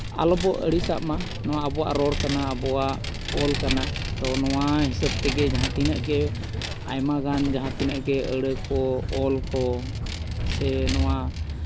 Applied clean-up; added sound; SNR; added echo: none; Vehicle; 2 dB; none.